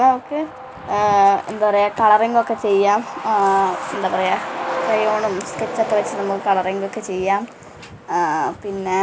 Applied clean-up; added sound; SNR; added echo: none; Truck; 11 dB; none.